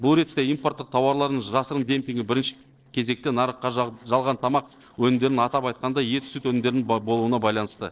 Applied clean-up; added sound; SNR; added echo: neural separator model SepFormer DNS4.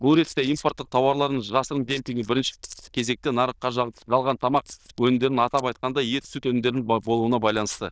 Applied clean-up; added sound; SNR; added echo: neural diffusion model UNIVERSE++.